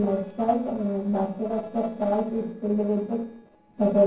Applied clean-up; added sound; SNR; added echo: neural separator model SepFormer DNS4.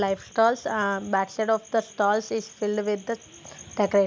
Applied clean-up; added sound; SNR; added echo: none; none; none; none.